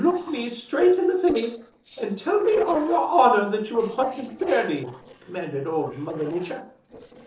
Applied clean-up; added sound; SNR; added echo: neural separator model SepFormer DNS4.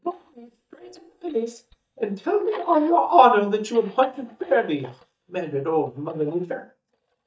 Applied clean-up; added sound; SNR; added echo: neural mask model DeepFilterNet 3.